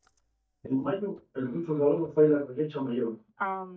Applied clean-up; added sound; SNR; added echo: neural mask model DeepFilterNet 3.